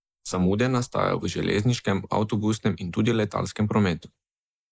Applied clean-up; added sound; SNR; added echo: neural mask model Resemble Enhance denoiser.